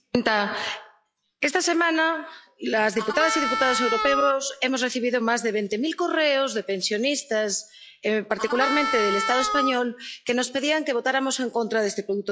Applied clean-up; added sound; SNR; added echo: classical method log-MMSE.